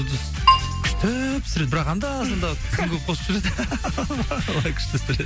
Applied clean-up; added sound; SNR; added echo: none; Keyboard (musical); -2 dB; none.